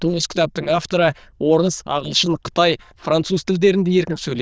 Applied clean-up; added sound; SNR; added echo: neural diffusion model UNIVERSE++.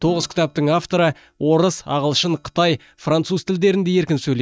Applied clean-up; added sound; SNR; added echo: neural mask model DeepFilterNet 3.